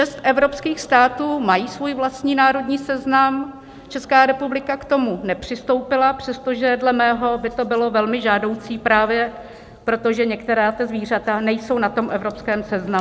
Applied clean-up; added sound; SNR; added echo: none; none; none; none.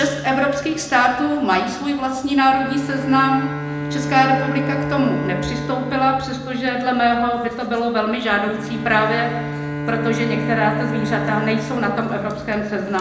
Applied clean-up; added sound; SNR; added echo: none; Bowed string instrument; 7 dB; reverberation time 0.9 s.